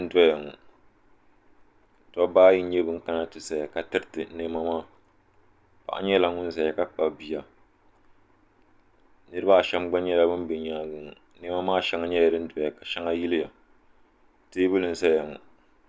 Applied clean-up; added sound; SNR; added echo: none; none; none; none.